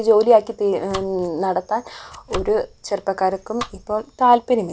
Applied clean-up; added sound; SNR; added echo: none; Domestic sounds, home sounds; 18 dB; none.